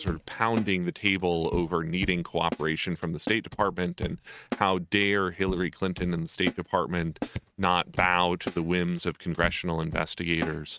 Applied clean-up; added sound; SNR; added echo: neural mask model RNNoise.